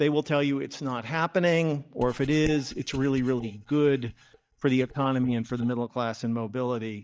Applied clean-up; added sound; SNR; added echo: neural mask model DeepFilterNet 3.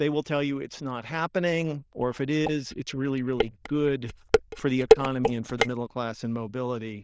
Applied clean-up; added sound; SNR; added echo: neural diffusion model UNIVERSE++.